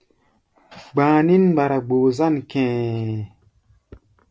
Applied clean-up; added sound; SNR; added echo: none; none; none; none.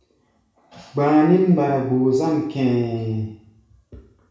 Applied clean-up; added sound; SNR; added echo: none; none; none; reverberation time 0.7 s.